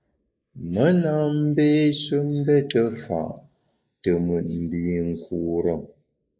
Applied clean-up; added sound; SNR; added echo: neural mask model Resemble Enhance denoiser.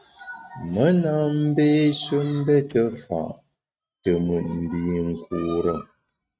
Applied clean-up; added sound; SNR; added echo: neural mask model RNNoise.